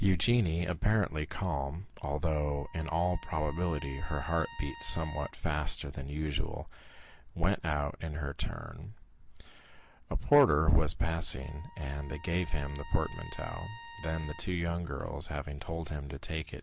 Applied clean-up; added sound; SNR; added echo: none; Trumpet; 18 dB; none.